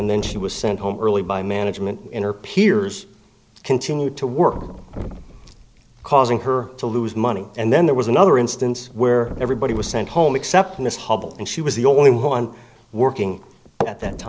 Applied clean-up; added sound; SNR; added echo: none; Thump, thud; 19 dB; none.